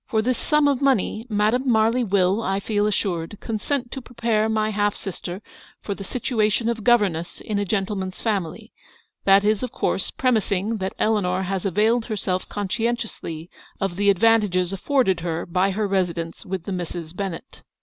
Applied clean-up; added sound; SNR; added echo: none; none; none; none.